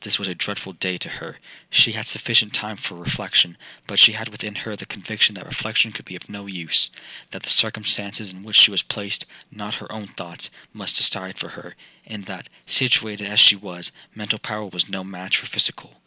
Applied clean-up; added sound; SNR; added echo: none; none; none; none.